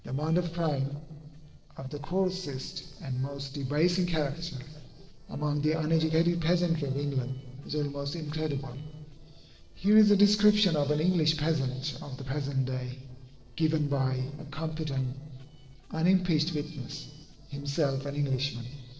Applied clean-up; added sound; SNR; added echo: neural separator model SepFormer DNS4.